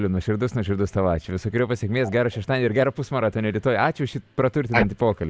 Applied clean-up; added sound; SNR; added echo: none; none; none; none.